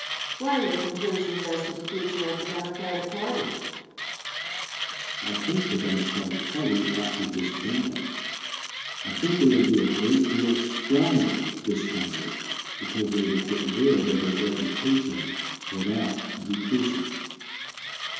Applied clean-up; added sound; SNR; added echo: none; Mechanisms; 6 dB; reverberation time 1.2 s.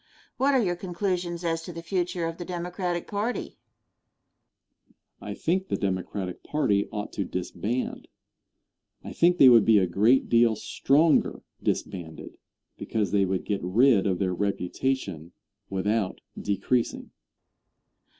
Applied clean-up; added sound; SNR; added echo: none; none; none; none.